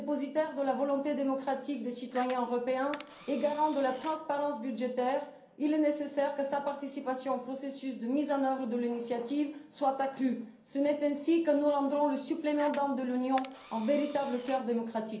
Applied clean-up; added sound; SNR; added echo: none; Camera; 18 dB; reverberation time 0.6 s.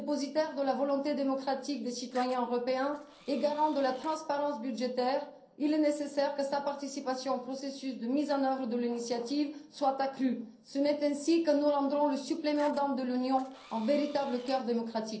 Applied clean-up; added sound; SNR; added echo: neural separator model SepFormer DNS4.